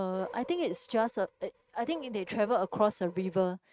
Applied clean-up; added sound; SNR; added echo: neural mask model RNNoise.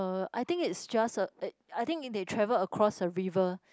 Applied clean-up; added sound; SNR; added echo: none; none; none; none.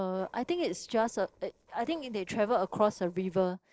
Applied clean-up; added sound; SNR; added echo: neural separator model SepFormer DNS4.